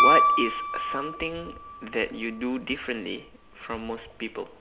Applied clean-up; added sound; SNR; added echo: none; Piano; -3 dB; none.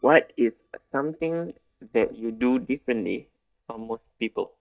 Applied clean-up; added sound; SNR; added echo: neural mask model DeepFilterNet 3.